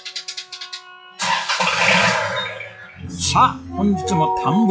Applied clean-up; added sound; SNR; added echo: classical method log-MMSE.